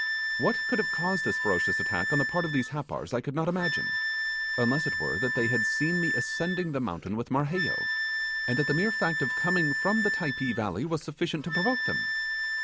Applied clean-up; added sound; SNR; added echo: none; Wind instrument, woodwind instrument; 0 dB; none.